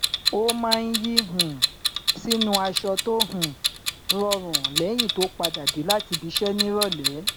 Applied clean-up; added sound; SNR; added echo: none; Clock; 0 dB; none.